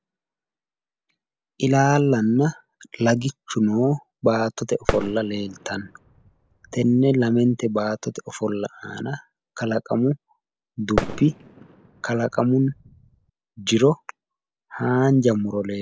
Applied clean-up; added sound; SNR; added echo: neural separator model SepFormer DNS4.